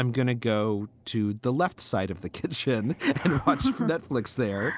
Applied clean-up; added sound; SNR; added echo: none; none; none; none.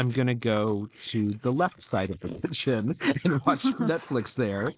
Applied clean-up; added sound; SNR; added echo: neural mask model Resemble Enhance denoiser.